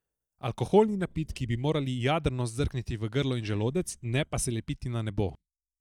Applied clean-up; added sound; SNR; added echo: neural mask model DeepFilterNet 3.